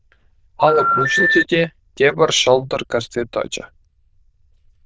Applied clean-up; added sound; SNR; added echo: neural diffusion model UNIVERSE++.